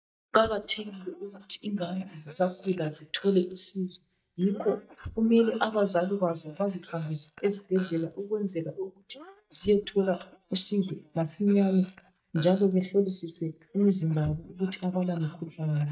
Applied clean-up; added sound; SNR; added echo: neural mask model DeepFilterNet 3.